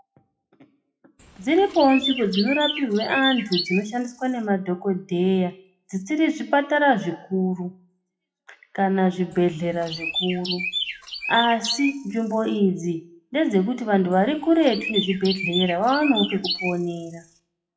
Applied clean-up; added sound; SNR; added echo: classical method WPE with log-MMSE.